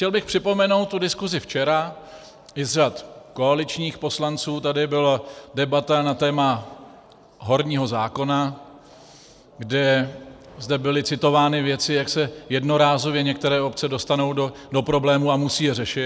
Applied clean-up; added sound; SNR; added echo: none; none; none; none.